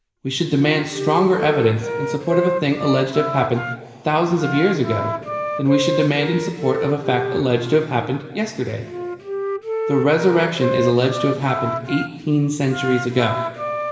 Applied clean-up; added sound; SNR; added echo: none; Wind instrument, woodwind instrument; 6 dB; reverberation time 1.9 s.